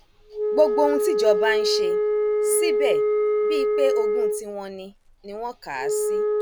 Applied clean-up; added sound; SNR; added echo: none; Wind instrument, woodwind instrument; -4 dB; none.